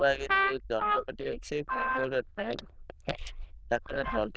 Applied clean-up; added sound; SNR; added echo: neural diffusion model UNIVERSE++.